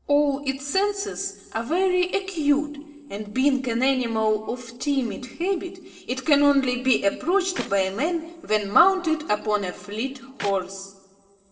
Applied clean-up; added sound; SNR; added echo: neural separator model SepFormer DNS4.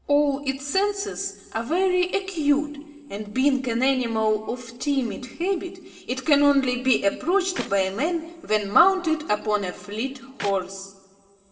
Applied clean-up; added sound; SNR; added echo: none; Clapping; 16 dB; reverberation time 2.9 s.